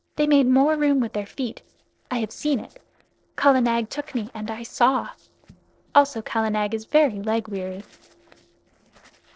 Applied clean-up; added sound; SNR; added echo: neural separator model SepFormer DNS4.